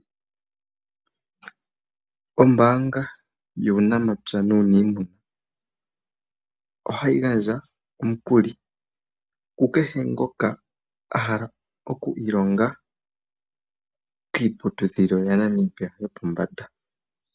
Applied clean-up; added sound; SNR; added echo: none; none; none; none.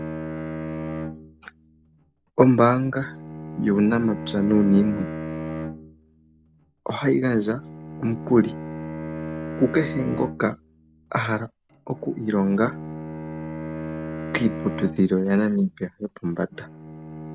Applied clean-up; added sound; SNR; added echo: none; Bowed string instrument; 10 dB; none.